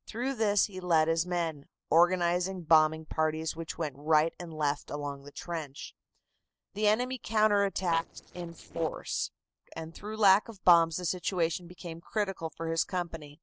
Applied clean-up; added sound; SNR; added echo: neural separator model SepFormer DNS4.